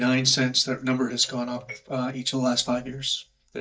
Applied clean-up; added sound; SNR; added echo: neural mask model DeepFilterNet 3.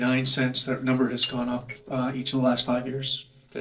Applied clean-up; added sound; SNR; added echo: neural separator model SepFormer DNS4.